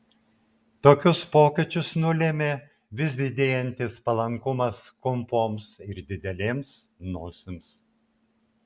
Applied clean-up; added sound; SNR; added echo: none; none; none; none.